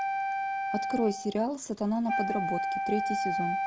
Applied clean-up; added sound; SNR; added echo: none; Wind instrument, woodwind instrument; -1 dB; none.